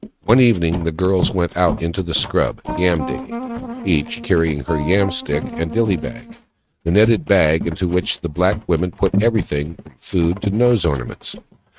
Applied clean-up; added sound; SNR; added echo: neural mask model RNNoise.